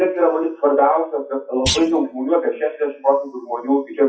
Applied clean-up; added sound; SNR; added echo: classical method WPE with log-MMSE.